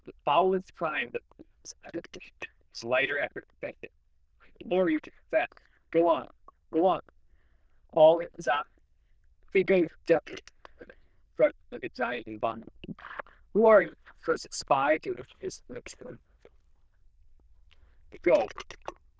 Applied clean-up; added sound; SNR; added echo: neural diffusion model UNIVERSE++.